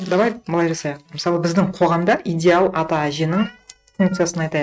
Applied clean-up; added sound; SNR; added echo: neural mask model RNNoise.